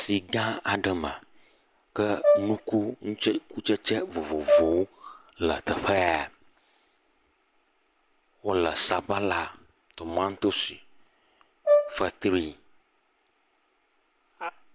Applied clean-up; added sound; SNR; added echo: none; Brass instrument; -2 dB; none.